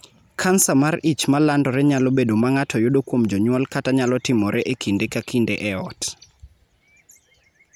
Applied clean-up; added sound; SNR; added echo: none; none; none; none.